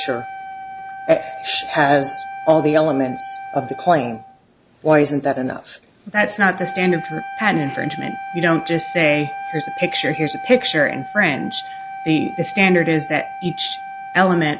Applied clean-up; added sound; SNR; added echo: none; Wind instrument, woodwind instrument; 12 dB; none.